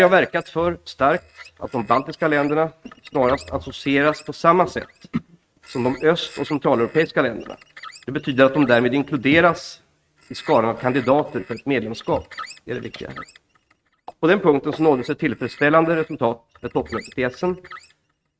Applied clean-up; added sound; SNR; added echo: neural mask model RNNoise.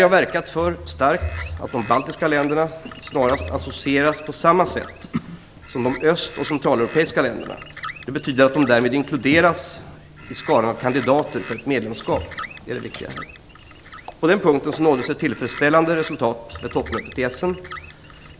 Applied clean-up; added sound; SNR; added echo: none; Bird; 17 dB; none.